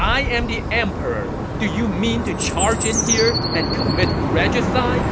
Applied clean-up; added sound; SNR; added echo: none; Chirp, tweet; -1 dB; none.